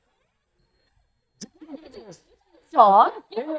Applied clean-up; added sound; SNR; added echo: neural mask model DeepFilterNet 3.